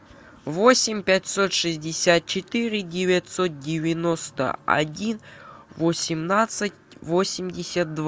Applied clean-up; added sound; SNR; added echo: none; none; none; none.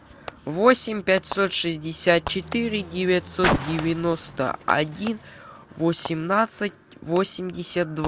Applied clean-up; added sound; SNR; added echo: none; Fireworks + Car; 10 dB; none.